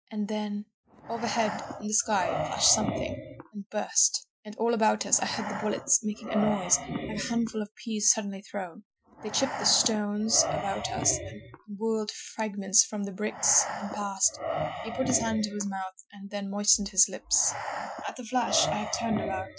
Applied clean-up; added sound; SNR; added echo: classical method Wiener filter.